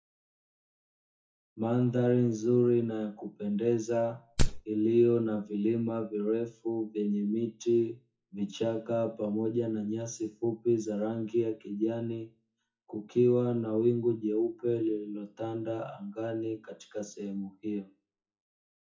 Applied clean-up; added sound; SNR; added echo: classical method WPE with log-MMSE.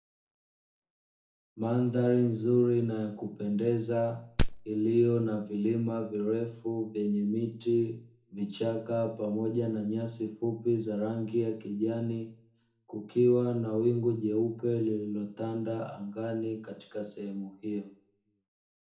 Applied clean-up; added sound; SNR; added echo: none; Wood; -1 dB; reverberation time 0.6 s.